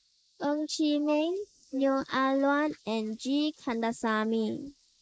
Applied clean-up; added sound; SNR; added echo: neural mask model Resemble Enhance denoiser.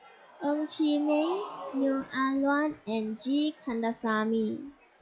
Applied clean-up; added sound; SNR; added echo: classical method log-MMSE.